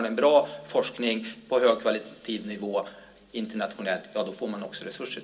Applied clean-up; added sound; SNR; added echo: none; none; none; reverberation time 0.2 s.